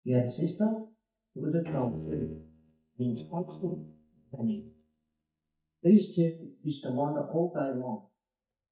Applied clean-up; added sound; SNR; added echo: neural mask model DeepFilterNet 3.